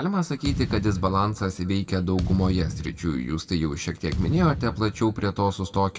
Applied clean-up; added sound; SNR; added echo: none; Thump, thud; 7 dB; reverberation time 1.5 s.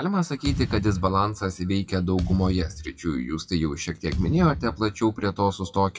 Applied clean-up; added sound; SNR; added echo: classical method WPE with log-MMSE.